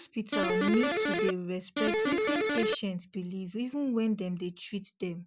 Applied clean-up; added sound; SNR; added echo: none; Electric guitar; -3 dB; none.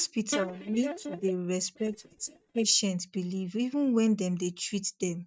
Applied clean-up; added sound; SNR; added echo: neural mask model DeepFilterNet 3.